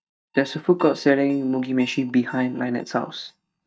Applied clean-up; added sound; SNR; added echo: neural mask model DeepFilterNet 3.